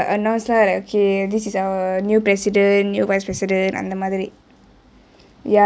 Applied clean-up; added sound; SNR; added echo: none; none; none; none.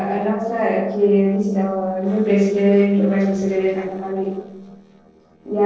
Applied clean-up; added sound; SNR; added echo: neural separator model SepFormer DNS4.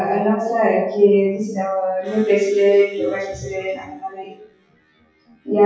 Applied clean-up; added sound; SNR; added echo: classical method WPE with log-MMSE.